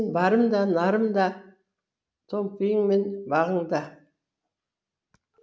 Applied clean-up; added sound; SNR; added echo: none; none; none; none.